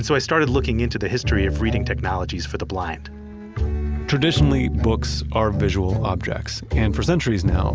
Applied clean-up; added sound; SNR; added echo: none; none; none; none.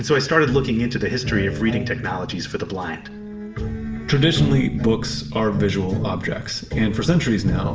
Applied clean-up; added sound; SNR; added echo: none; none; none; reverberation time 0.5 s.